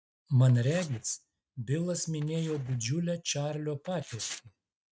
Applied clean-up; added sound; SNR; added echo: neural mask model RNNoise.